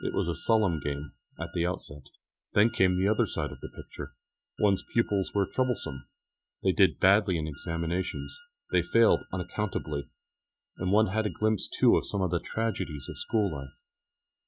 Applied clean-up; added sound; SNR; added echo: neural mask model RNNoise.